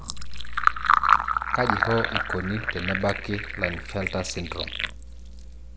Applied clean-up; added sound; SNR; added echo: none; Fill (with liquid); -3 dB; none.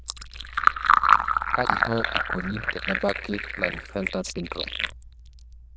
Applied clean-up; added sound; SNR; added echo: neural diffusion model UNIVERSE++.